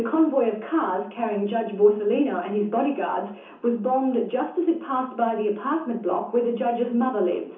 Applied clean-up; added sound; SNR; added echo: none; none; none; reverberation time 0.8 s.